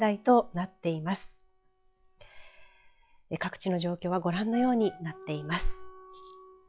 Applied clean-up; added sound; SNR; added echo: classical method log-MMSE.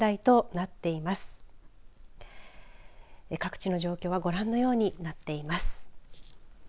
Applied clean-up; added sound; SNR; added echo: none; none; none; none.